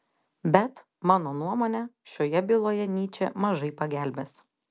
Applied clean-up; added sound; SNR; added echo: none; none; none; none.